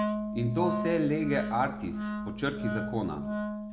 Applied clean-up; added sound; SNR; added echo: none; Wind instrument, woodwind instrument; 2 dB; none.